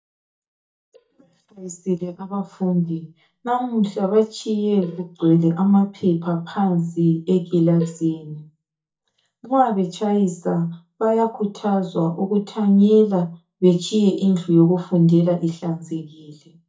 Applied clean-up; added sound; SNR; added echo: neural mask model DeepFilterNet 3.